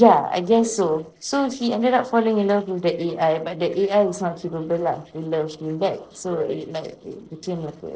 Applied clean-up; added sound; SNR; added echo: neural separator model SepFormer DNS4.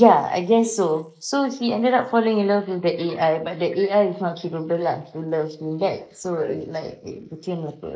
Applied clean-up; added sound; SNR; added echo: neural mask model Resemble Enhance denoiser.